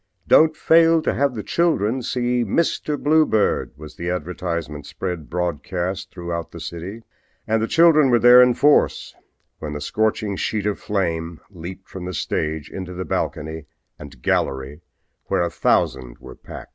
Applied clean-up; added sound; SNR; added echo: none; none; none; none.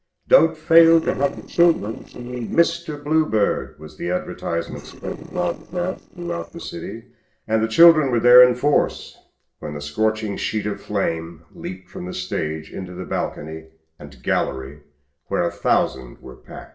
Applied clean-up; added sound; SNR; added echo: neural separator model SepFormer DNS4.